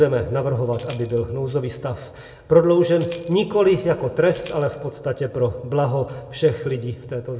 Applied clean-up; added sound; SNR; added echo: none; Chime; 1 dB; reverberation time 0.7 s.